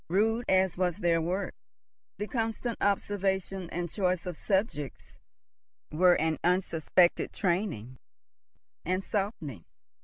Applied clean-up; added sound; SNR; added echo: none; none; none; none.